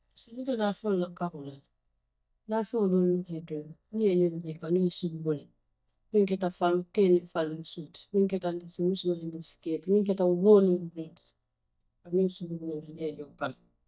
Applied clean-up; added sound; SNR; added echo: neural mask model DeepFilterNet 3.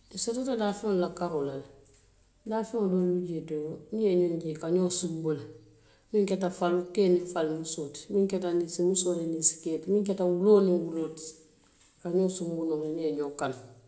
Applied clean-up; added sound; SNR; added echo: none; none; none; none.